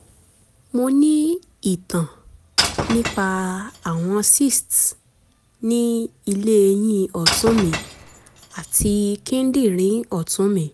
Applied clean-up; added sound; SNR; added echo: none; Shatter / Crushing; 7 dB; none.